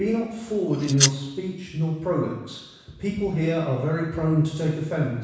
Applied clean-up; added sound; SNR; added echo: none; Domestic sounds, home sounds; -1 dB; reverberation time 1.1 s.